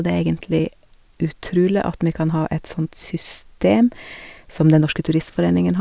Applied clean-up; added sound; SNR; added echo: none; none; none; none.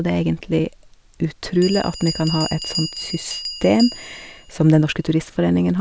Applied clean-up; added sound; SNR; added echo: none; Bell; 13 dB; none.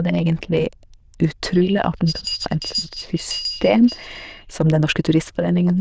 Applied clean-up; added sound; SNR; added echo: neural diffusion model UNIVERSE++.